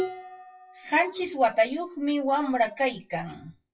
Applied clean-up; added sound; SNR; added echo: classical method WPE with log-MMSE.